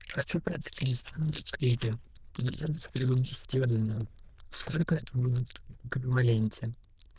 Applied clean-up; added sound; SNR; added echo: neural diffusion model UNIVERSE++.